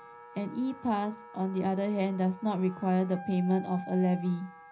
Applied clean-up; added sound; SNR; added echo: none; Wind instrument, woodwind instrument; 17 dB; reverberation time 0.4 s.